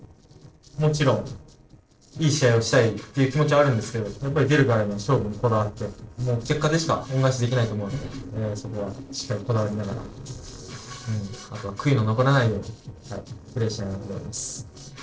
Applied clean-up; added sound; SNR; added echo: neural separator model SepFormer DNS4.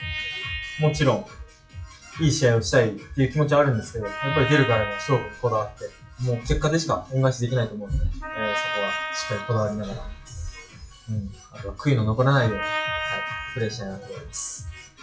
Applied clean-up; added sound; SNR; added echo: classical method WPE with log-MMSE.